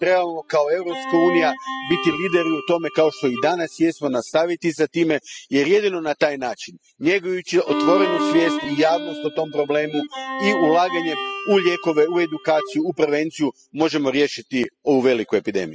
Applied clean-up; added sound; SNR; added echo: classical method spectral subtraction.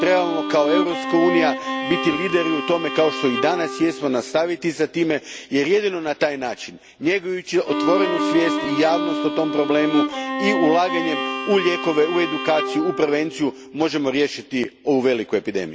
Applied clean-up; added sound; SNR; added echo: none; Bowed string instrument; 5 dB; none.